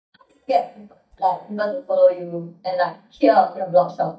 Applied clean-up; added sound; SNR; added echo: neural mask model DeepFilterNet 3.